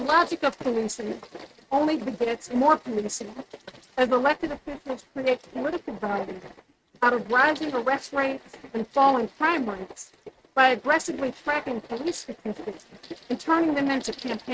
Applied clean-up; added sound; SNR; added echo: neural mask model RNNoise.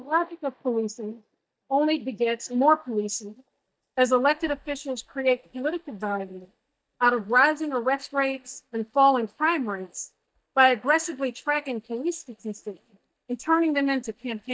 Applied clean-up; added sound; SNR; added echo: neural mask model DeepFilterNet 3.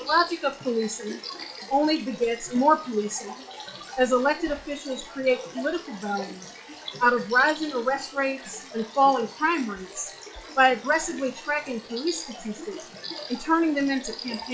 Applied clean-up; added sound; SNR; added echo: classical method log-MMSE.